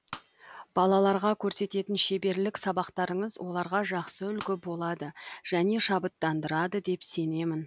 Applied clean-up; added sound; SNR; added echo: none; Shatter; 14 dB; none.